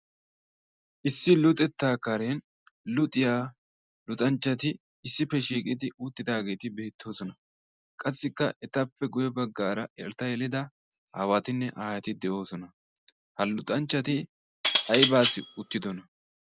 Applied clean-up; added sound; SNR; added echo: none; Cutlery, silverware; 0 dB; none.